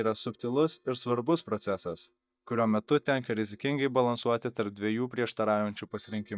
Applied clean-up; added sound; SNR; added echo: neural mask model DeepFilterNet 3.